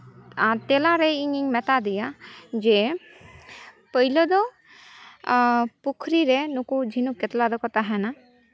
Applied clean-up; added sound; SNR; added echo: none; none; none; none.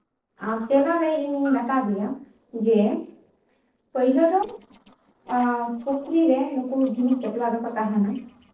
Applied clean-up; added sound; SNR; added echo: neural separator model SepFormer DNS4.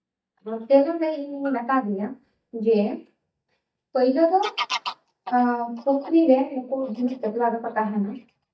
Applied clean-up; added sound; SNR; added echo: neural mask model DeepFilterNet 3.